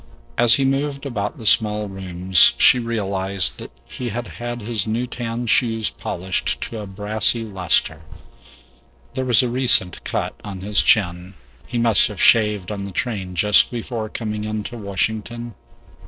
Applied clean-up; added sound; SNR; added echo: neural separator model SepFormer DNS4.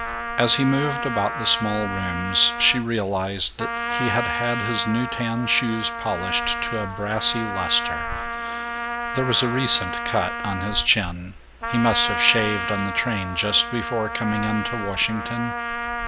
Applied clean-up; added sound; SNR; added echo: none; Trumpet; 6 dB; none.